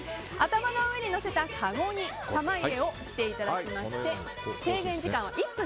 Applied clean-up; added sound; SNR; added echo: none; none; none; none.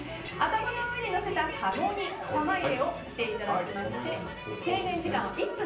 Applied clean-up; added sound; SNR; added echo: none; Shatter; 11 dB; reverberation time 0.6 s.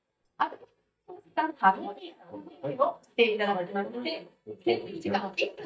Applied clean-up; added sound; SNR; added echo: neural mask model DeepFilterNet 3.